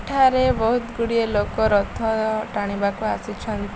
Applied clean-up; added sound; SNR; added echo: none; none; none; none.